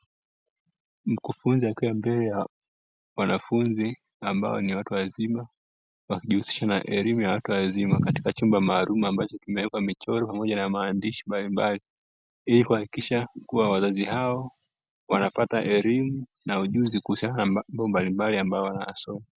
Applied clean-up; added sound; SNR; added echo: none; none; none; none.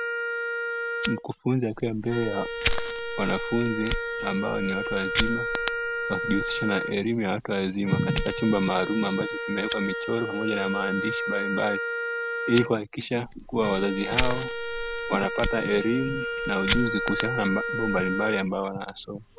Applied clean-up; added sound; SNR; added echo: none; Fire + Wind instrument, woodwind instrument; 2 dB; none.